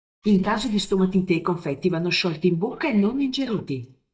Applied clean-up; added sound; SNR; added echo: neural mask model DeepFilterNet 3.